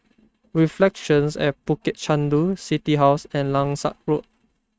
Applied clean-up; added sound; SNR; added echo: neural mask model RNNoise.